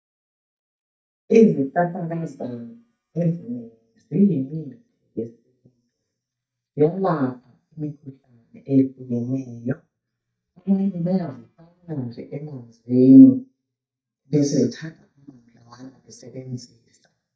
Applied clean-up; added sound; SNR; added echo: neural mask model DeepFilterNet 3.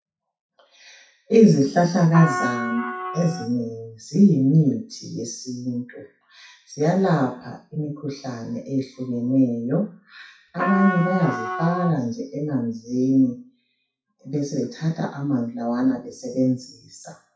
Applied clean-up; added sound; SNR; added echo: classical method WPE with log-MMSE.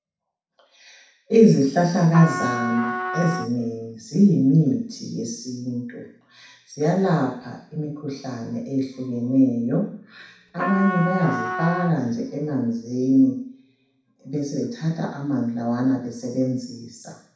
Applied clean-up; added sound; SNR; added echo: none; Trumpet; 6 dB; reverberation time 0.6 s.